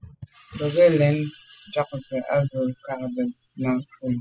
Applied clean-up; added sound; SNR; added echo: classical method spectral subtraction.